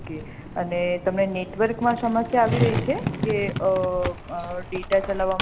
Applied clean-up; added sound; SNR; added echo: none; Skateboard; 6 dB; none.